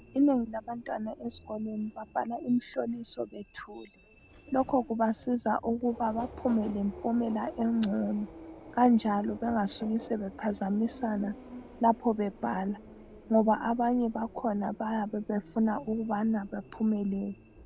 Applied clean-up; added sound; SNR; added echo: none; Subway, metro, underground; 18 dB; none.